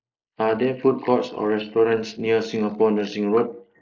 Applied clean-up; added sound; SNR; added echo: neural mask model Resemble Enhance denoiser.